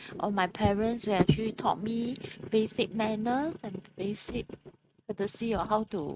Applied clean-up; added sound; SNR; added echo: neural mask model RNNoise.